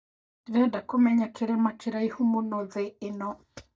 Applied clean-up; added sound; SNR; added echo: neural mask model DeepFilterNet 3.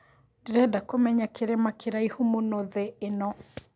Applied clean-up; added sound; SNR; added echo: none; none; none; none.